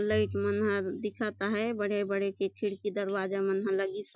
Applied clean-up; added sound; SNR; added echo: none; Bowed string instrument; 14 dB; none.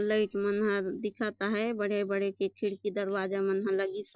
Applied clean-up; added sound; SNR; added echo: neural separator model SepFormer DNS4.